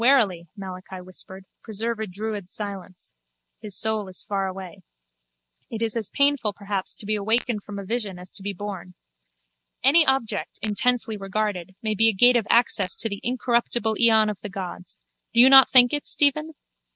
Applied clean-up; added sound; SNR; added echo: none; Tap / Glass; 19 dB; none.